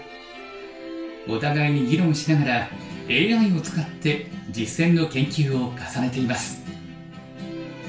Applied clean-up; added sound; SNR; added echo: none; none; none; reverberation time 0.4 s.